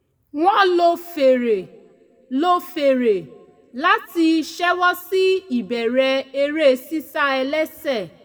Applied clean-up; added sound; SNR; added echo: none; none; none; reverberation time 0.6 s.